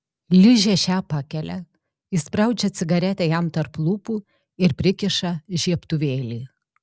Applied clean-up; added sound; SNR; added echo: none; none; none; none.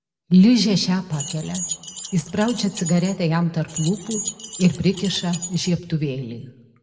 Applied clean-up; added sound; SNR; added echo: none; Keys jangling; 12 dB; reverberation time 0.7 s.